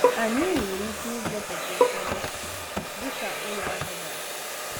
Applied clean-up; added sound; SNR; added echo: none; Bowed string instrument + Domestic sounds, home sounds; -5 dB; none.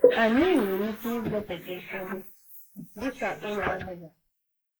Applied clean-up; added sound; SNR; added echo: neural mask model Resemble Enhance denoiser.